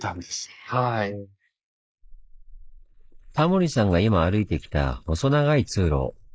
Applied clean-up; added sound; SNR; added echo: neural mask model Resemble Enhance denoiser.